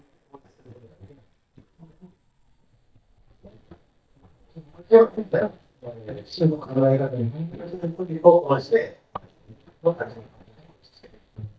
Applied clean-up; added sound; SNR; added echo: neural mask model DeepFilterNet 3.